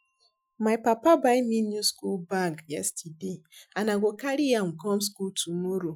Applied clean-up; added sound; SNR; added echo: classical method Wiener filter.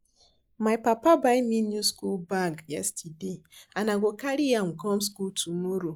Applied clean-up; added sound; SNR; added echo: neural mask model Resemble Enhance denoiser.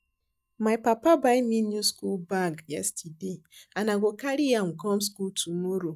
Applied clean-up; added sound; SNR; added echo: neural mask model DeepFilterNet 3.